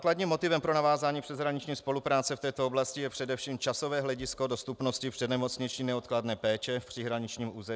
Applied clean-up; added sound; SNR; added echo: none; none; none; none.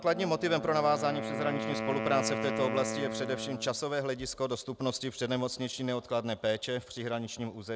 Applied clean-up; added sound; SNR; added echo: none; Wind instrument, woodwind instrument; 7 dB; none.